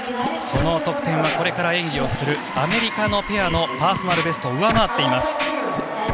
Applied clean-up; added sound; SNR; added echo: none; Scratching (performance technique); 9 dB; none.